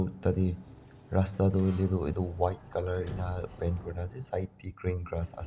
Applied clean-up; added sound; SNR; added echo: none; Sliding door; 17 dB; none.